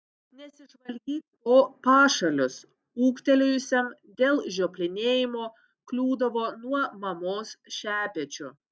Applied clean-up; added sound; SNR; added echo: none; none; none; none.